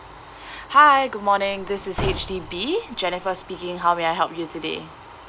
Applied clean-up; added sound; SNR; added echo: none; Slam / Wood; 11 dB; none.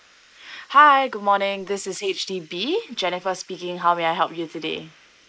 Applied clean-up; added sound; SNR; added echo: neural mask model Resemble Enhance denoiser.